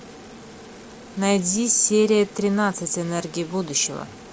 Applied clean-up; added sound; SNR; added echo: none; none; none; none.